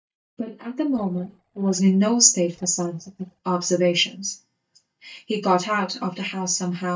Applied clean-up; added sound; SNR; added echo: neural mask model DeepFilterNet 3.